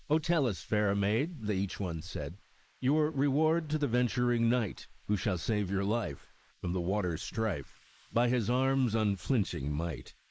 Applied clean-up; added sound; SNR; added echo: neural mask model Resemble Enhance denoiser.